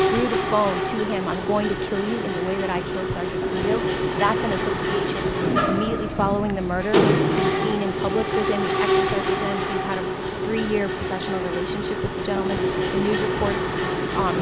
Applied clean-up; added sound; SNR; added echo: none; Mechanisms; -3 dB; none.